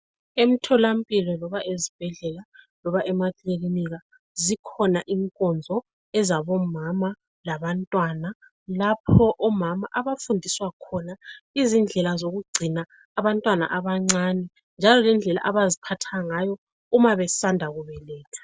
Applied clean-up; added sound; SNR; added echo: none; none; none; none.